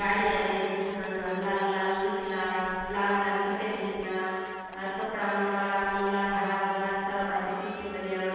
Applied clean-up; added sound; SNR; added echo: none; Fowl; 17 dB; reverberation time 2.1 s.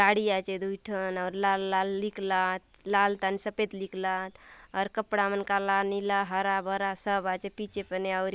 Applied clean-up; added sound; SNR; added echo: none; none; none; none.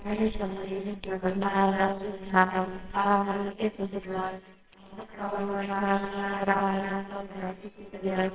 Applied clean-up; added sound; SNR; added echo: neural separator model SepFormer WHAMR!.